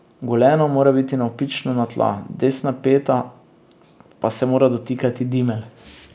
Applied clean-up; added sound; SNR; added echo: none; none; none; none.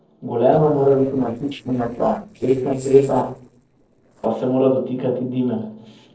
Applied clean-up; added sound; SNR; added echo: neural separator model SepFormer DNS4.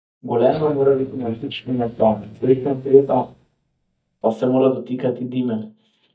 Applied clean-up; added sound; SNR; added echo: neural mask model DeepFilterNet 3.